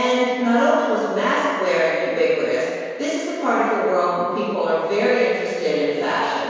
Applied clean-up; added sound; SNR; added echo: none; none; none; reverberation time 1.9 s.